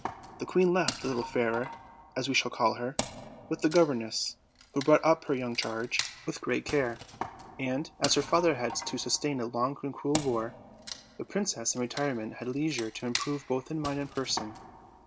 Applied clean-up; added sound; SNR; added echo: none; Wood; 11 dB; none.